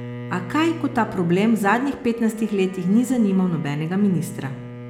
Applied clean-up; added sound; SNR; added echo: none; Bowed string instrument; 14 dB; none.